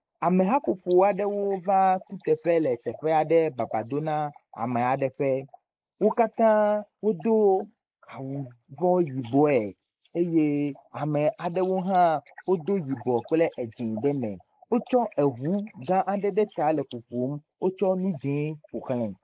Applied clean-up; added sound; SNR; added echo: neural mask model Resemble Enhance denoiser.